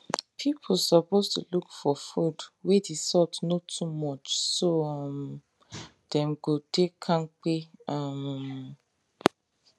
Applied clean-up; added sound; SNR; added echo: none; none; none; none.